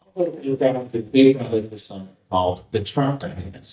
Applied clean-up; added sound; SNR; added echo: neural mask model DeepFilterNet 3.